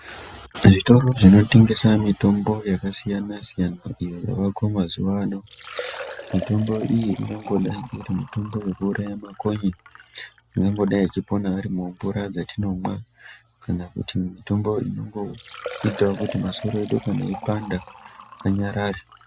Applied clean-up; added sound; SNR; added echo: none; Liquid; 19 dB; none.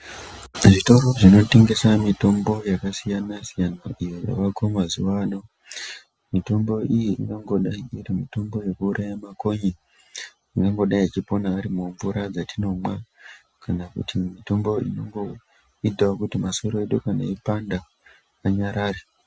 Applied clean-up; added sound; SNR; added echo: none; none; none; none.